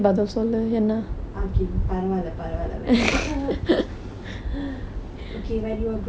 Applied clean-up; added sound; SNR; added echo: none; none; none; none.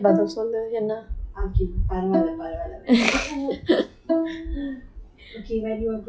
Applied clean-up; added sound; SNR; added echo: classical method log-MMSE.